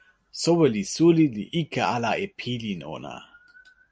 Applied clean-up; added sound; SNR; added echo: none; none; none; none.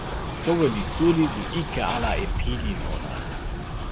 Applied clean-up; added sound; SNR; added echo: none; Train; 2 dB; none.